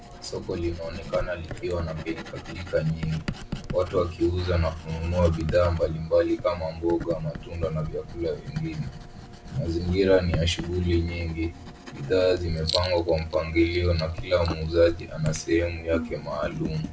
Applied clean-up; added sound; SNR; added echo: none; Writing; 11 dB; none.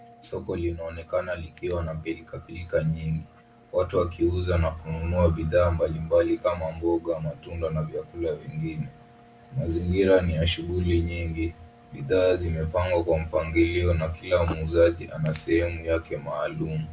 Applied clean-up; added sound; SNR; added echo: none; none; none; none.